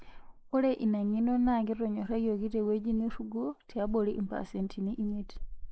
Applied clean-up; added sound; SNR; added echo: neural mask model Resemble Enhance denoiser.